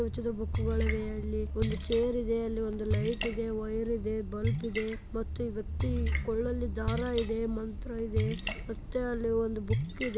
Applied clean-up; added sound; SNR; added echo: none; Splash, splatter; 1 dB; none.